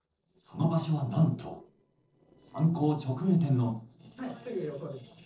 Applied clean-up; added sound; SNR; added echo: neural separator model SepFormer DNS4.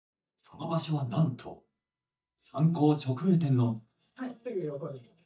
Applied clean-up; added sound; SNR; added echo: neural mask model DeepFilterNet 3.